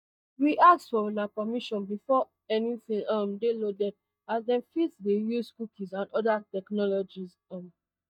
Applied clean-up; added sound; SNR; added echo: neural mask model DeepFilterNet 3.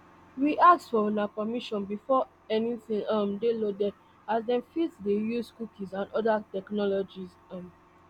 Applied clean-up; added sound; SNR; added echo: none; none; none; none.